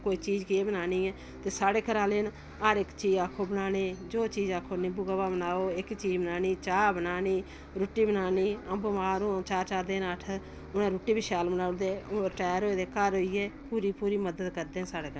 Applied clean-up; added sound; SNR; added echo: none; Bus; 16 dB; none.